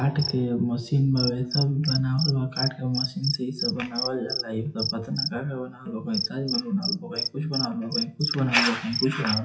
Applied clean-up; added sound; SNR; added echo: classical method WPE with log-MMSE.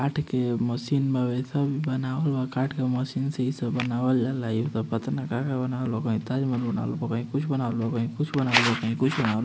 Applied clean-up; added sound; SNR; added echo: none; none; none; none.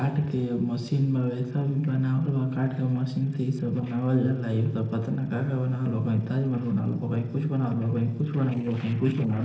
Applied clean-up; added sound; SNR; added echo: neural separator model SepFormer DNS4.